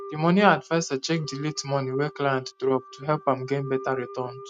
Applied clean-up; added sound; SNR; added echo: neural mask model RNNoise.